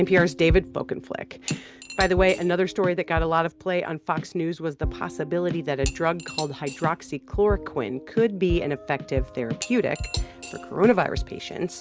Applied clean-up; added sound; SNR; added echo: none; Cutlery, silverware / Dishes, pots, and pans; 14 dB; none.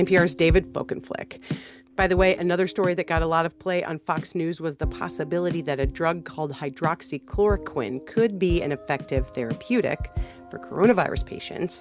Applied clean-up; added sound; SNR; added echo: none; none; none; none.